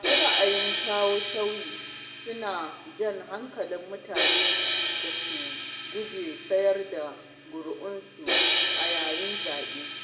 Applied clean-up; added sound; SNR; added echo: none; Crash cymbal; -2 dB; reverberation time 1.2 s.